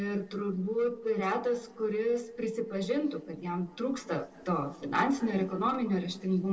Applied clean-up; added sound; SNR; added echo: neural separator model SepFormer DNS4.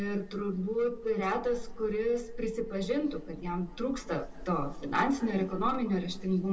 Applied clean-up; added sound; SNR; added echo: none; Wind; 11 dB; reverberation time 1.3 s.